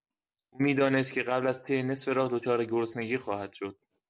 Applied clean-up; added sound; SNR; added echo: none; none; none; none.